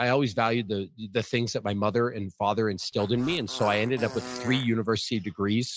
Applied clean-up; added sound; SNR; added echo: none; Fart; 13 dB; none.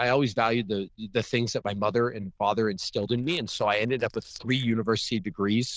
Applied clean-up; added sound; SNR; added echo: neural diffusion model UNIVERSE++.